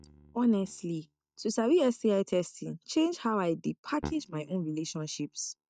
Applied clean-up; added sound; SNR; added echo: neural mask model DeepFilterNet 3.